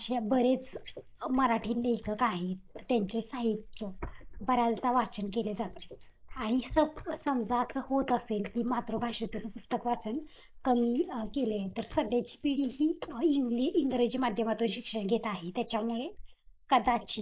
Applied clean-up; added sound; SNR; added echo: neural mask model Resemble Enhance denoiser.